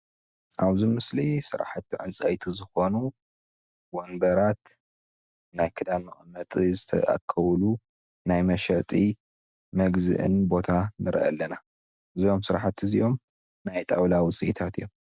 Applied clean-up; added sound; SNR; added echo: none; none; none; none.